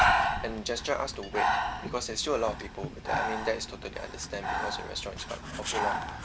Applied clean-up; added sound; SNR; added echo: none; Breathing; -3 dB; none.